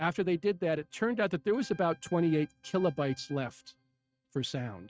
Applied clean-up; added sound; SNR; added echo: neural mask model RNNoise.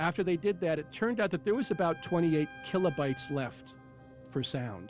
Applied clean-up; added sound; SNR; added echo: none; Trumpet; 19 dB; none.